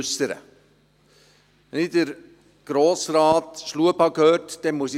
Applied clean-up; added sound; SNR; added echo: none; none; none; none.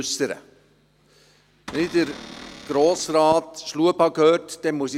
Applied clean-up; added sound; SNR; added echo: none; Cupboard open or close / Door; 16 dB; none.